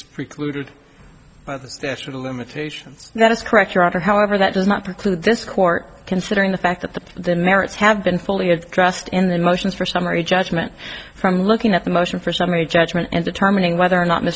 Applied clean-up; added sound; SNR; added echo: none; none; none; none.